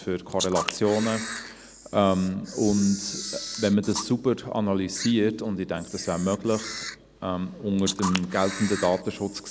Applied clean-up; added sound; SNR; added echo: none; Camera; 11 dB; none.